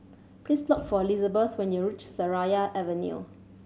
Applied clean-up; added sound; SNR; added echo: none; none; none; none.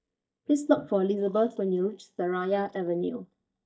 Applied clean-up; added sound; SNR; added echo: neural mask model DeepFilterNet 3.